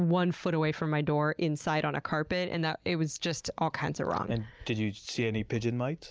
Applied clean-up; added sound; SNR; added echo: none; none; none; none.